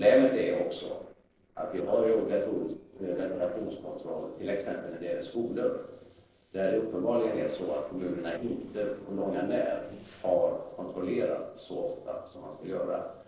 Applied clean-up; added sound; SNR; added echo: neural separator model SepFormer DNS4.